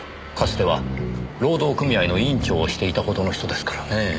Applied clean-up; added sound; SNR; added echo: none; none; none; none.